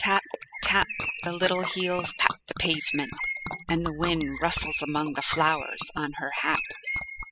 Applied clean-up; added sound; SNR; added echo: classical method spectral subtraction.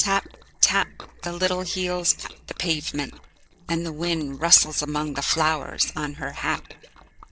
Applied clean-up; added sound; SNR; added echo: neural separator model SepFormer DNS4.